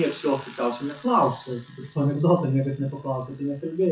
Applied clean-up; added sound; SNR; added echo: classical method WPE with log-MMSE.